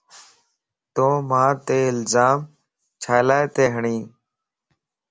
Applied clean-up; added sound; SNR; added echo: none; none; none; none.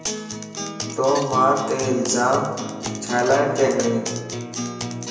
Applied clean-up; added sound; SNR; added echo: none; Acoustic guitar; 7 dB; reverberation time 1.0 s.